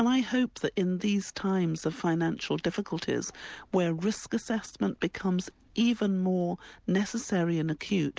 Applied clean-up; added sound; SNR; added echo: none; none; none; none.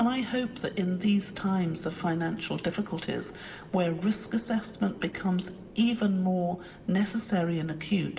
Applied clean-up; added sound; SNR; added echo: none; Bird vocalization, bird call, bird song; 18 dB; reverberation time 0.9 s.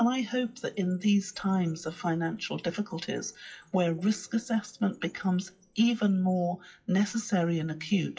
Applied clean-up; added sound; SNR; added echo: classical method WPE with log-MMSE.